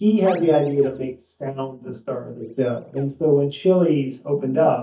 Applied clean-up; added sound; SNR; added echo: neural mask model DeepFilterNet 3.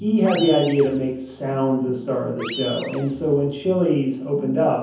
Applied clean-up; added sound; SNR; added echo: none; Animal; 15 dB; reverberation time 0.7 s.